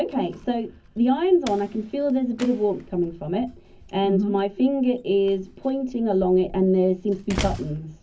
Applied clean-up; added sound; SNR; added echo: none; Slam; 16 dB; reverberation time 0.3 s.